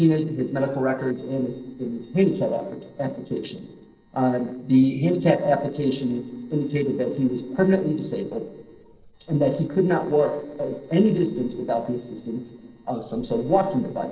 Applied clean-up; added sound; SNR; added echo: neural separator model SepFormer DNS4.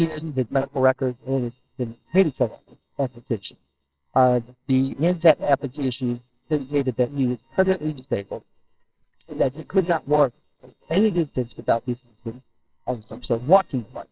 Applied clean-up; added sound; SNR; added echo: neural separator model SepFormer WHAMR!.